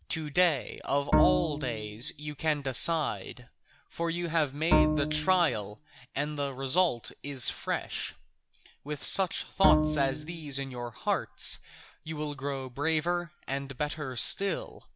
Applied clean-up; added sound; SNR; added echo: none; Bowed string instrument; -2 dB; none.